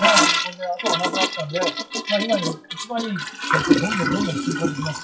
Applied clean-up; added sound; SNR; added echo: classical method WPE with log-MMSE.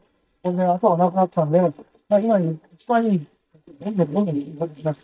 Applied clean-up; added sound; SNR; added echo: neural mask model DeepFilterNet 3.